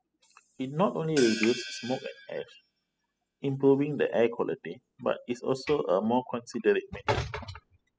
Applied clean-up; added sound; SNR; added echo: classical method spectral subtraction.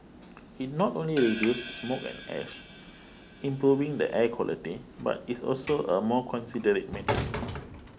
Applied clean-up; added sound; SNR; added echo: none; Sliding door / Train + Hi-hat; 10 dB; none.